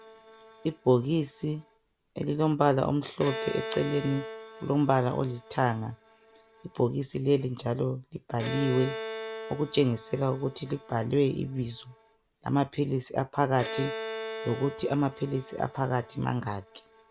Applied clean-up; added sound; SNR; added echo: none; Bowed string instrument; 12 dB; none.